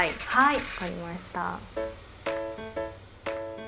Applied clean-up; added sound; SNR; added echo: none; Engine / Car; 12 dB; none.